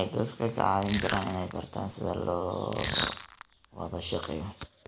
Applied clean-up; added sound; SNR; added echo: none; Crushing; 5 dB; none.